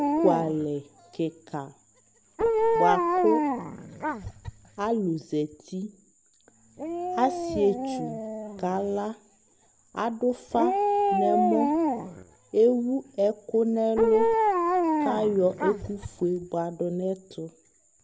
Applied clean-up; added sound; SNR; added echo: none; Dog; 0 dB; none.